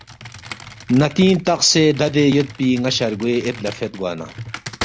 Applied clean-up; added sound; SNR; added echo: none; Computer keyboard; 15 dB; none.